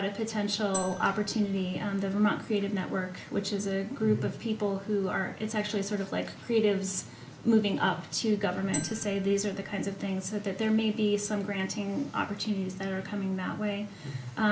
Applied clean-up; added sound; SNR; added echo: none; Marimba, xylophone; 12 dB; none.